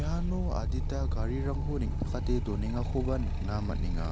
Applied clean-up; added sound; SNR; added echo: none; Motorcycle; -4 dB; none.